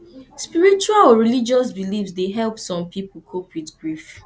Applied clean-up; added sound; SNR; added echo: none; none; none; none.